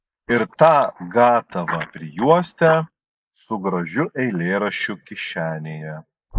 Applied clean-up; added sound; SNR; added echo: neural mask model Resemble Enhance denoiser.